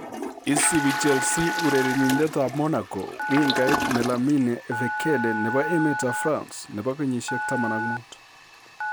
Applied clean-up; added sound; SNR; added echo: none; Toilet flush + Telephone; 4 dB; none.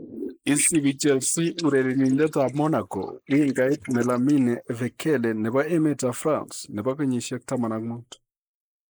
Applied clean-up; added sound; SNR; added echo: neural mask model Resemble Enhance denoiser.